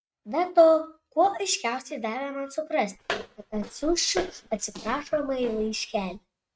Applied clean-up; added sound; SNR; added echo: neural mask model RNNoise.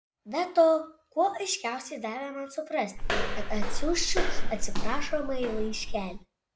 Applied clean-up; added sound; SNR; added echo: none; Walk, footsteps; -4 dB; none.